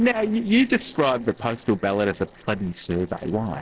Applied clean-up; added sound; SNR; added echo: neural separator model SepFormer DNS4.